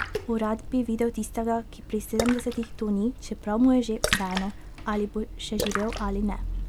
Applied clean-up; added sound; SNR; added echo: none; Splash, splatter; 6 dB; none.